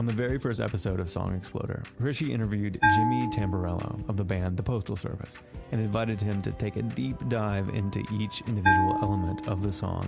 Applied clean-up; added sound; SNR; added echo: none; Bell; 4 dB; none.